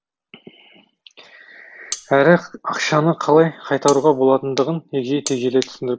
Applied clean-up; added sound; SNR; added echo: none; Cutlery, silverware; 15 dB; none.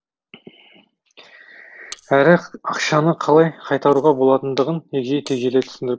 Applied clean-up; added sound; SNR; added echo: neural separator model SepFormer DNS4.